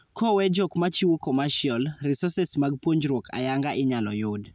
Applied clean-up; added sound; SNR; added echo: none; none; none; none.